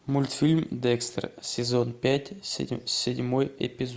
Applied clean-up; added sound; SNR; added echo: none; none; none; none.